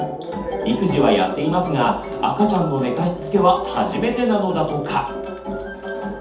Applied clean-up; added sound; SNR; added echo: none; none; none; reverberation time 0.6 s.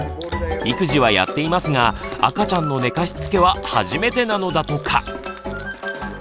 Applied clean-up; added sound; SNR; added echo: none; none; none; none.